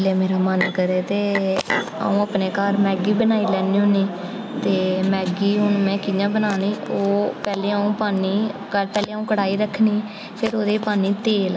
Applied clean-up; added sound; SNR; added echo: none; none; none; none.